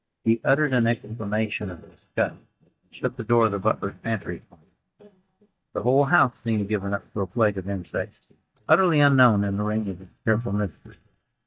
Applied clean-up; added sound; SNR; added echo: neural mask model DeepFilterNet 3.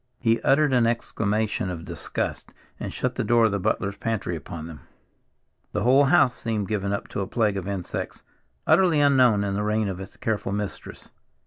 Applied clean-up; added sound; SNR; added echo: none; none; none; none.